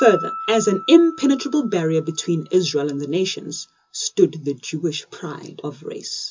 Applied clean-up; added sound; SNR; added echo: none; Piano; 16 dB; reverberation time 0.2 s.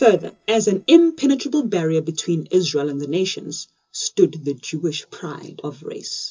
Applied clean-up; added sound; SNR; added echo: neural separator model SepFormer DNS4.